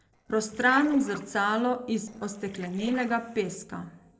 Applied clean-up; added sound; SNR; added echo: neural separator model SepFormer DNS4.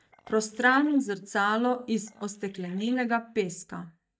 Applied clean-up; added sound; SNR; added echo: neural mask model DeepFilterNet 3.